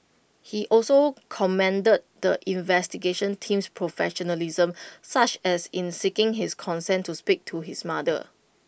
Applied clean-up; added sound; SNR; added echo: none; none; none; none.